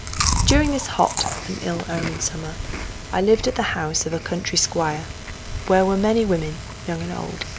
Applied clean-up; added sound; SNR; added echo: none; Chewing, mastication; 5 dB; none.